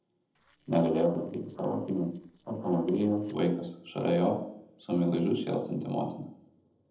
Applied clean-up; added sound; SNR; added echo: neural separator model SepFormer DNS4.